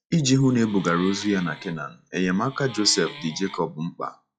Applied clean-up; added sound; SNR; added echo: classical method log-MMSE.